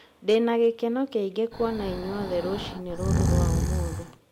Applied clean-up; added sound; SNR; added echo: none; Breathing; 0 dB; none.